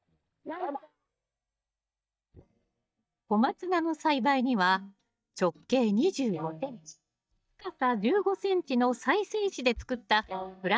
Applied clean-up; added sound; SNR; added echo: neural mask model DeepFilterNet 3.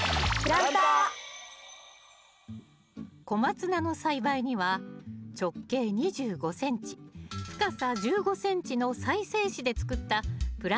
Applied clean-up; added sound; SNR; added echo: none; none; none; none.